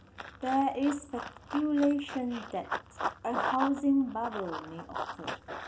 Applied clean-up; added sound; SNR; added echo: none; Run; 7 dB; none.